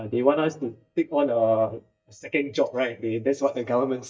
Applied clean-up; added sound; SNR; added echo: neural mask model DeepFilterNet 3.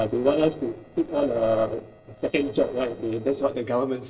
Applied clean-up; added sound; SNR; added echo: neural separator model SepFormer DNS4.